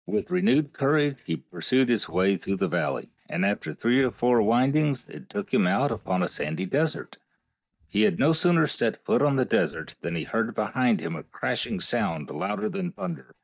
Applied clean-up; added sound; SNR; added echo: neural mask model DeepFilterNet 3.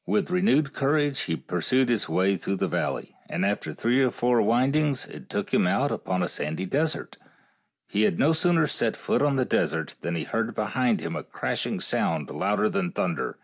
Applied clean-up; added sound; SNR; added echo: none; none; none; none.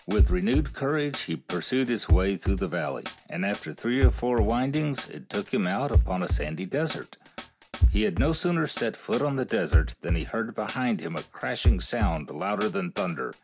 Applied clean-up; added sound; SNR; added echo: none; Drum kit; 0 dB; none.